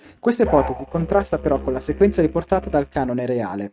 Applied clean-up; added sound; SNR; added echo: neural mask model RNNoise.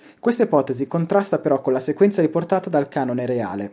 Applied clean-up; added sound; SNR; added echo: none; none; none; none.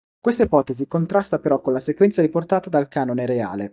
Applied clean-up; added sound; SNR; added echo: neural mask model DeepFilterNet 3.